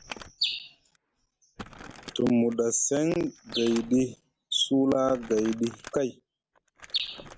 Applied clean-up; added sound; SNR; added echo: none; Crumpling, crinkling; 19 dB; none.